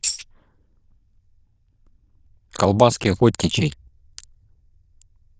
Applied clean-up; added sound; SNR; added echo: neural diffusion model UNIVERSE++.